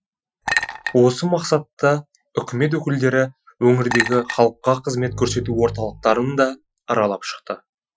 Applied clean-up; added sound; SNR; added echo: classical method Wiener filter.